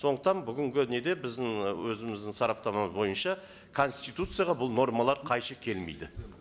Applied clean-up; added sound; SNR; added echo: none; none; none; none.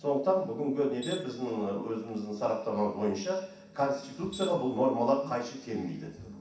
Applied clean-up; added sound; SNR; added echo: none; Tools; 16 dB; reverberation time 0.7 s.